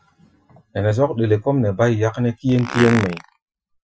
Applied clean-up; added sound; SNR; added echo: classical method Wiener filter.